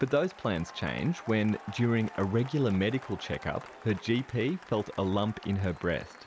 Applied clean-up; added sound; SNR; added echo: none; Applause / Cheering; 18 dB; none.